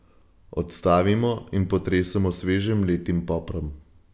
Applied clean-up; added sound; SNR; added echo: none; none; none; none.